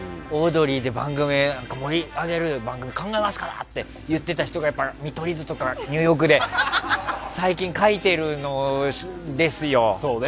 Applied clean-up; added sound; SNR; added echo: none; Tools; 20 dB; none.